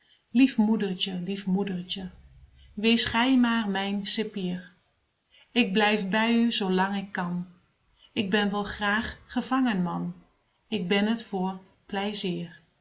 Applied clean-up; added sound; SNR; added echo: none; none; none; none.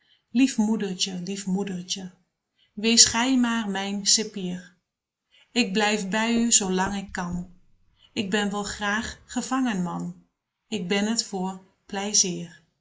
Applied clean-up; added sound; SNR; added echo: neural mask model Resemble Enhance denoiser.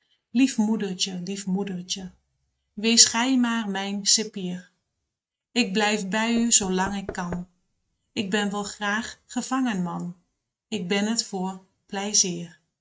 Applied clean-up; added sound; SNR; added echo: neural mask model RNNoise.